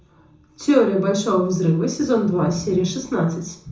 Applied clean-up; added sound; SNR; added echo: none; none; none; reverberation time 0.6 s.